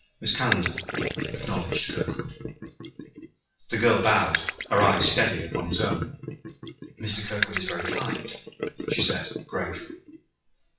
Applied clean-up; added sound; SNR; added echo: classical method WPE with log-MMSE.